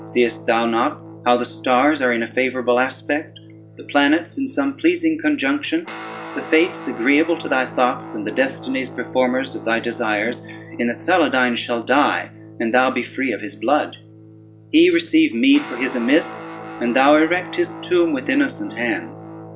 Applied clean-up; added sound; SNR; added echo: none; Guitar; 16 dB; none.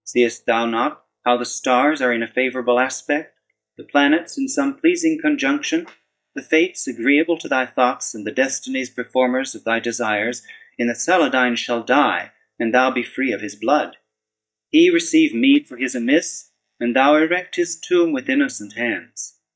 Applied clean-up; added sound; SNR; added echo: neural mask model DeepFilterNet 3.